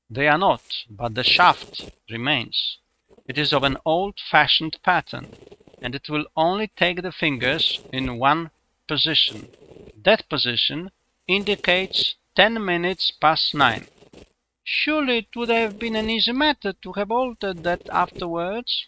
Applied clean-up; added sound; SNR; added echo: neural mask model RNNoise.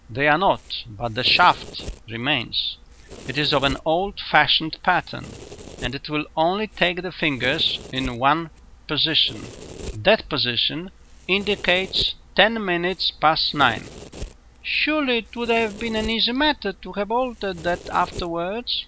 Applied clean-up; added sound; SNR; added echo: none; Domestic sounds, home sounds; 17 dB; none.